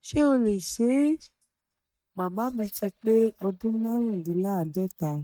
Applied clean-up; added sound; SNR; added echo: neural mask model DeepFilterNet 3.